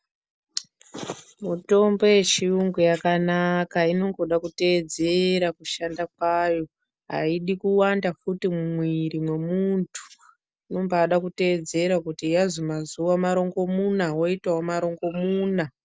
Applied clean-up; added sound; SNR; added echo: none; none; none; none.